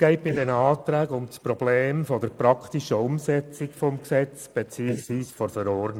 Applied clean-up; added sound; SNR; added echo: neural mask model Resemble Enhance denoiser.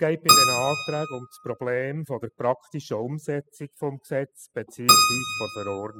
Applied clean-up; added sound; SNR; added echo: classical method spectral subtraction.